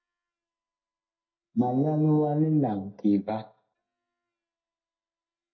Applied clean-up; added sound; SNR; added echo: neural mask model DeepFilterNet 3.